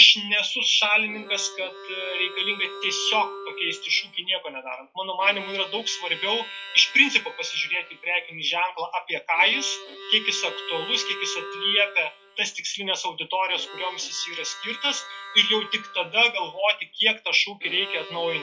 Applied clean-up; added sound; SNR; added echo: classical method log-MMSE.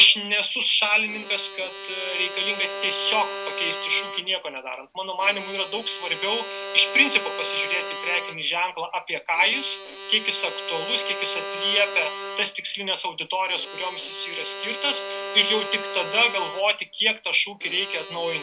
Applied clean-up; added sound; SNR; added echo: none; Bowed string instrument; 10 dB; none.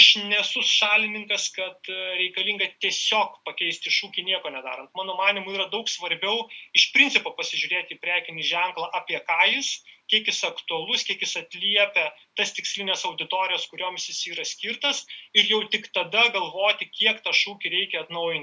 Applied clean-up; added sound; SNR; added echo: none; none; none; none.